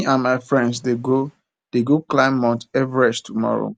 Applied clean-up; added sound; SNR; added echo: none; none; none; none.